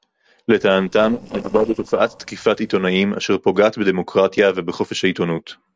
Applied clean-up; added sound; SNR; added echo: neural separator model SepFormer DNS4.